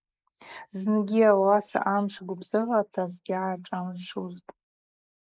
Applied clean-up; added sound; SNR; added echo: neural mask model Resemble Enhance denoiser.